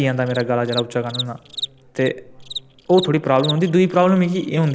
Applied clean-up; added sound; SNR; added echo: none; Cricket; 14 dB; none.